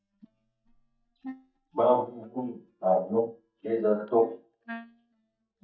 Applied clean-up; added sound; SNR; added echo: neural mask model DeepFilterNet 3.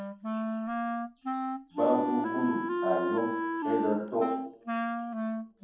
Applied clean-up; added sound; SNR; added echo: none; Wind instrument, woodwind instrument; -1 dB; reverberation time 0.9 s.